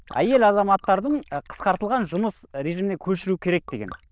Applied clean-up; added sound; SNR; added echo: neural diffusion model UNIVERSE++.